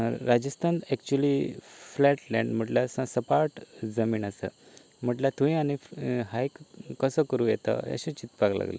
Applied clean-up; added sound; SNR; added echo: none; none; none; none.